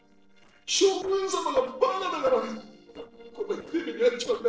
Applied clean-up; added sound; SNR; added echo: neural separator model SepFormer DNS4.